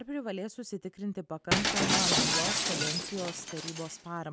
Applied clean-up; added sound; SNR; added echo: none; Shatter; -5 dB; none.